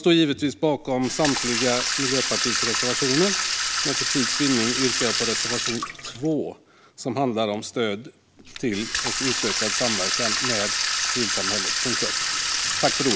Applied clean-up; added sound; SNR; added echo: none; Sink (filling or washing) / Water tap, faucet; 0 dB; none.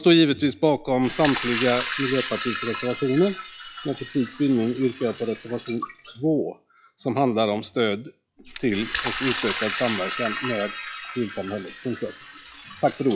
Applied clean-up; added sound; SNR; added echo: classical method log-MMSE.